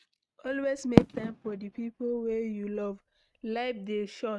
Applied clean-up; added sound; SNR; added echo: neural mask model RNNoise.